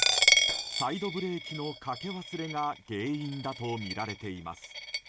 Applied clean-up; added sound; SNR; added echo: none; Coin (dropping); -4 dB; none.